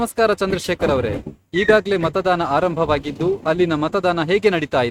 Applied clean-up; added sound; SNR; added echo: neural mask model RNNoise.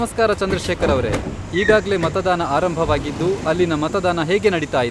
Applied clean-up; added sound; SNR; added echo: none; Sliding door / Train; 8 dB; none.